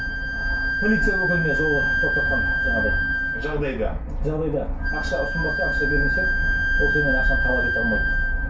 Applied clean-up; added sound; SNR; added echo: none; Wind instrument, woodwind instrument; 0 dB; reverberation time 0.3 s.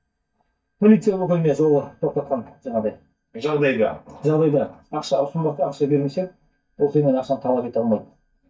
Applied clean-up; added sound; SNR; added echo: neural mask model DeepFilterNet 3.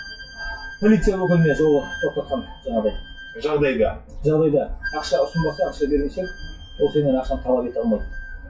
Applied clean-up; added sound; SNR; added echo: classical method WPE with log-MMSE.